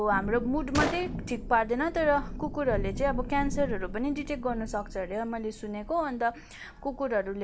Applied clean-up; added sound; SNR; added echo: none; Thunder / Rain + Gunshot, gunfire; 6 dB; none.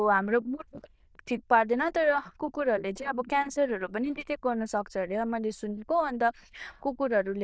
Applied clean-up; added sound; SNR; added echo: neural diffusion model UNIVERSE++.